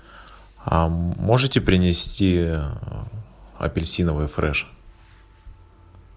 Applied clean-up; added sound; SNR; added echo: none; none; none; none.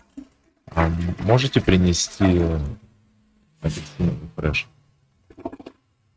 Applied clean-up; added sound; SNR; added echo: neural mask model RNNoise.